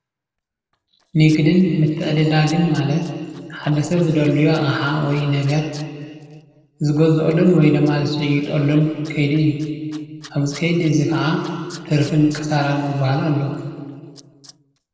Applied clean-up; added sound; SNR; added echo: neural separator model SepFormer DNS4.